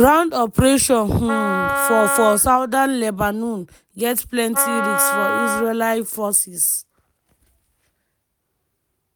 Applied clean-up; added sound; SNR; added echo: none; Wind instrument, woodwind instrument; 3 dB; none.